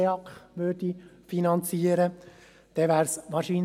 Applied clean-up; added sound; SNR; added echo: none; none; none; none.